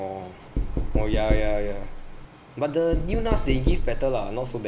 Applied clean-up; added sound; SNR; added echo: none; Knock; -3 dB; none.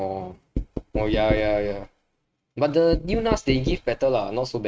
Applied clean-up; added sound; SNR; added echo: neural mask model RNNoise.